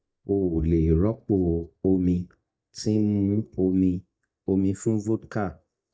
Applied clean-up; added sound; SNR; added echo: neural mask model DeepFilterNet 3.